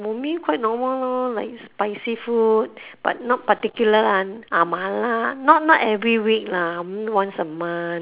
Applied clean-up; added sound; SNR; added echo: none; none; none; none.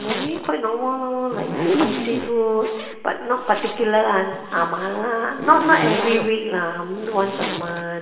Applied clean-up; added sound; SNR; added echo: none; Zipper (clothing); 6 dB; reverberation time 1.4 s.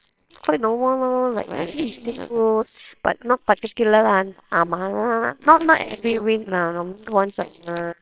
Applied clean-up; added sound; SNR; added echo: neural separator model SepFormer WHAMR!.